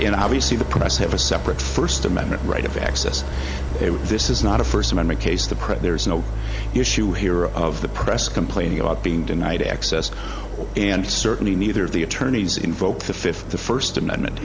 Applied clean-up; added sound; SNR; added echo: none; Idling; 4 dB; none.